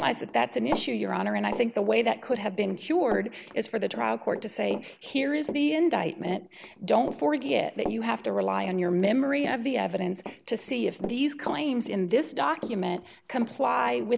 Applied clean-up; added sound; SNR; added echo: none; Run; 13 dB; none.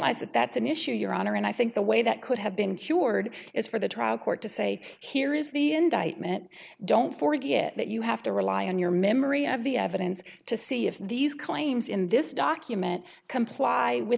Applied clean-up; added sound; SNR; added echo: none; none; none; none.